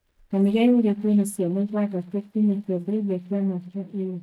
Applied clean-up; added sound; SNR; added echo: neural mask model DeepFilterNet 3.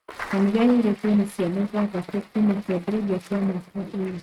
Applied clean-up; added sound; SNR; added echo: neural mask model RNNoise.